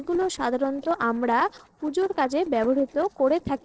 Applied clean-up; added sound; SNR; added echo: neural separator model SepFormer DNS4.